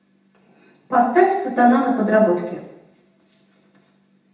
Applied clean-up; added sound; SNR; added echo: none; none; none; reverberation time 0.8 s.